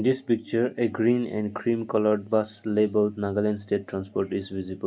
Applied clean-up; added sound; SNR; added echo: none; none; none; none.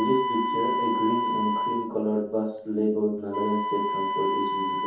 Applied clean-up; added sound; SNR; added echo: none; Wind instrument, woodwind instrument; 1 dB; reverberation time 0.6 s.